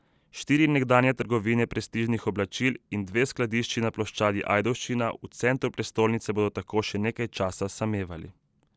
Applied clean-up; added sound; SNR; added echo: none; none; none; none.